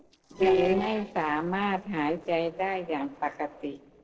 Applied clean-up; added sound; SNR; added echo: neural separator model SepFormer DNS4.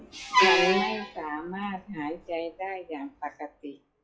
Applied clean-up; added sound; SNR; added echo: classical method WPE with log-MMSE.